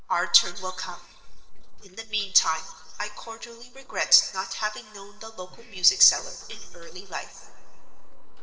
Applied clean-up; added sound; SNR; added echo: neural separator model SepFormer DNS4.